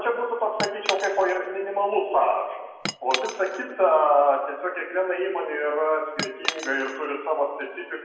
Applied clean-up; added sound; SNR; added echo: none; Cutlery, silverware / Chink, clink; 11 dB; reverberation time 1.3 s.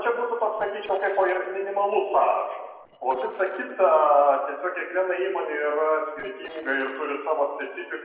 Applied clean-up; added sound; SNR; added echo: neural separator model SepFormer DNS4.